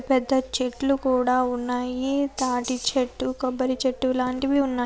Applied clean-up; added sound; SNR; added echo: none; none; none; none.